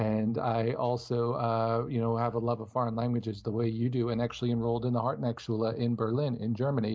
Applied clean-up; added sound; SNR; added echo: none; none; none; none.